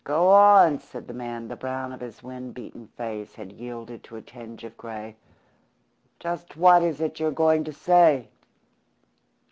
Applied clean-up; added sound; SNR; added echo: none; none; none; none.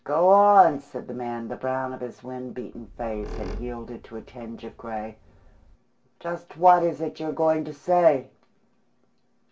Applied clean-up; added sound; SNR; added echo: none; Squeak; 14 dB; reverberation time 0.2 s.